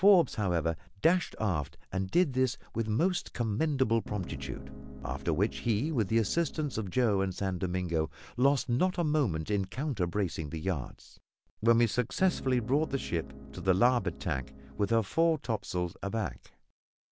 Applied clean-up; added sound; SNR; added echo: none; Piano; 14 dB; none.